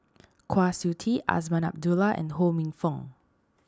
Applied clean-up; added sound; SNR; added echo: none; none; none; none.